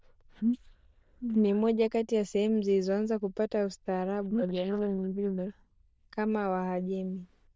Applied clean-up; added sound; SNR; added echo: neural diffusion model UNIVERSE++.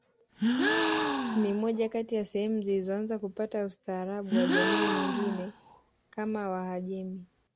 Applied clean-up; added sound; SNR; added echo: none; Gasp; -1 dB; none.